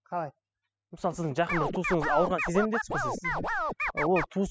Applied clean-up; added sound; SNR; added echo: classical method spectral subtraction.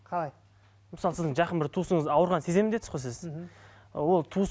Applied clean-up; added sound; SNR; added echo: none; none; none; none.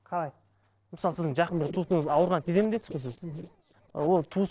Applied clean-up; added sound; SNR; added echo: neural separator model SepFormer DNS4.